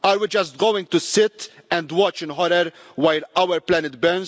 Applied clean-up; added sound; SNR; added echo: none; none; none; none.